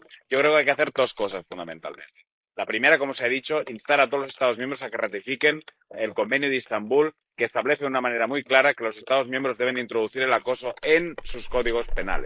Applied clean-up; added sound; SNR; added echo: neural mask model Resemble Enhance denoiser.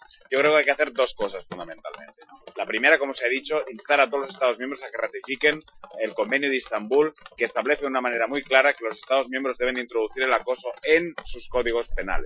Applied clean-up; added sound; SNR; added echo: classical method Wiener filter.